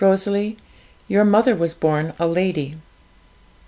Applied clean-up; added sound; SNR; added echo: none; none; none; none.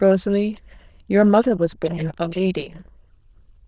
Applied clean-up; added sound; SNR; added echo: neural diffusion model UNIVERSE++.